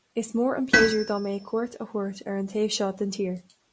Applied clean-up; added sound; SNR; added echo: none; Tools; 3 dB; none.